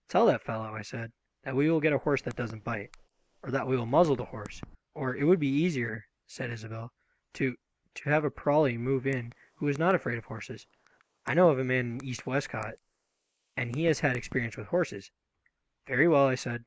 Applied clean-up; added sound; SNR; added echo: neural mask model Resemble Enhance denoiser.